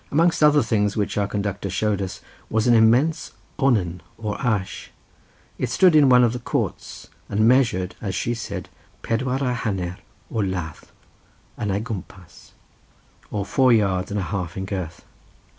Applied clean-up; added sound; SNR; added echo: none; none; none; none.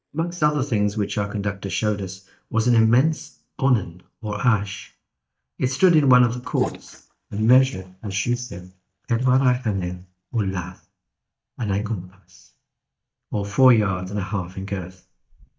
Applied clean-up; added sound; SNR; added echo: neural mask model DeepFilterNet 3.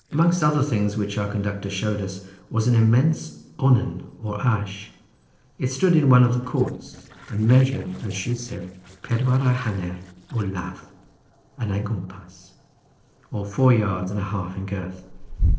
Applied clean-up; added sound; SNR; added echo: neural separator model SepFormer DNS4.